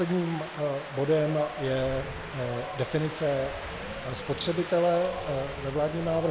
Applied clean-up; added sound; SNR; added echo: none; Wind; 9 dB; none.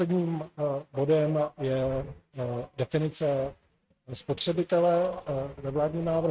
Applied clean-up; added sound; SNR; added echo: neural mask model RNNoise.